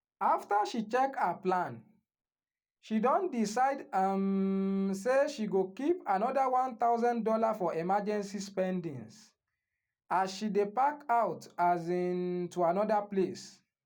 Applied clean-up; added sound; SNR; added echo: none; none; none; none.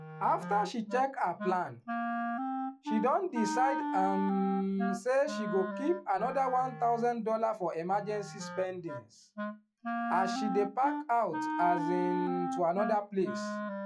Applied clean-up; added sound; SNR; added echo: classical method log-MMSE.